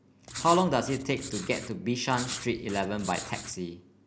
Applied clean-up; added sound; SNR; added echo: none; Writing; 11 dB; none.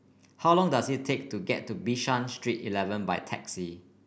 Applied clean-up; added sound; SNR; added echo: none; none; none; none.